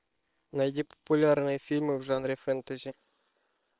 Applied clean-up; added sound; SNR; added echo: neural separator model SepFormer WHAM!.